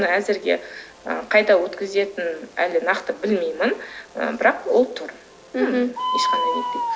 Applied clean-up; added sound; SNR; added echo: none; Bird; 8 dB; none.